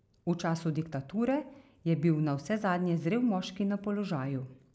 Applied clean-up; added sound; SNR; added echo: none; none; none; none.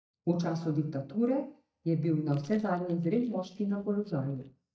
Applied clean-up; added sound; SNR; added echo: neural mask model DeepFilterNet 3.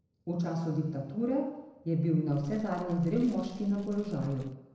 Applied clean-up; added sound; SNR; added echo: neural separator model SepFormer DNS4.